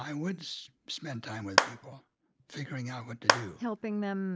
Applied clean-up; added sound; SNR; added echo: none; Clapping; -4 dB; none.